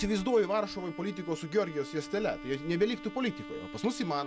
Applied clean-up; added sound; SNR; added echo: none; Bowed string instrument; 13 dB; none.